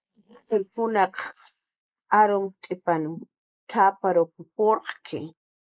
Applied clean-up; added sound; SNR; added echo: neural mask model Resemble Enhance denoiser.